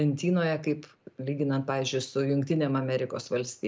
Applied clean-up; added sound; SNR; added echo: none; none; none; none.